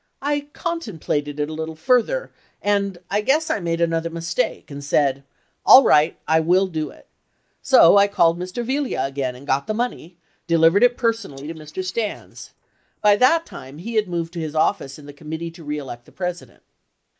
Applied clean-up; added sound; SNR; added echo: neural mask model Resemble Enhance denoiser.